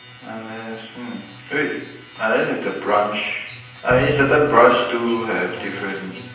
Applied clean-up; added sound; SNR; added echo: none; Drum; 7 dB; reverberation time 0.9 s.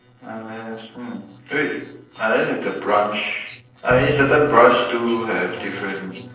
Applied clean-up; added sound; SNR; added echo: neural separator model SepFormer DNS4.